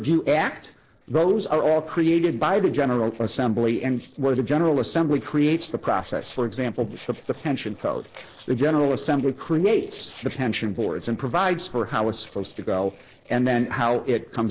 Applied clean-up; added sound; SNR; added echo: neural separator model SepFormer DNS4.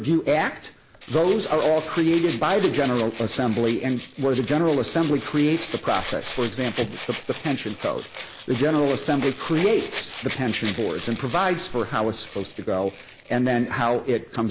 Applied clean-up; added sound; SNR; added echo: none; Rattle (instrument); 14 dB; none.